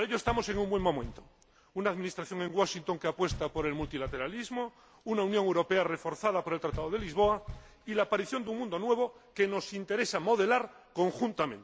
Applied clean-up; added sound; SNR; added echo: none; Knock; 13 dB; none.